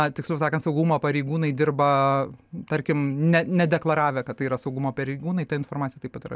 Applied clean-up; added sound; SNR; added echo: none; none; none; none.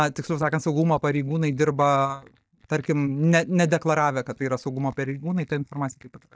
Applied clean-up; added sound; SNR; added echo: neural mask model DeepFilterNet 3.